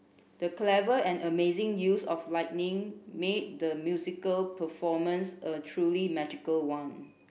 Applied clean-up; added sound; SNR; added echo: none; none; none; none.